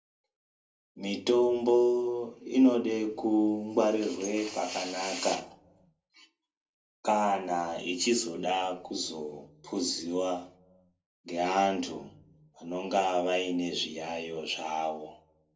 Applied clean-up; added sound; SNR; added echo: none; none; none; reverberation time 0.2 s.